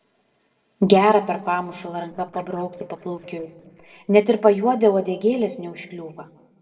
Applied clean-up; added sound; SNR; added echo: neural separator model SepFormer DNS4.